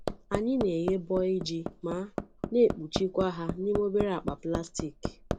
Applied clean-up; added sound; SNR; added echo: none; Hammer; 7 dB; none.